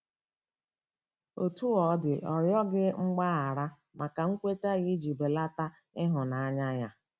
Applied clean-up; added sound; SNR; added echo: none; none; none; none.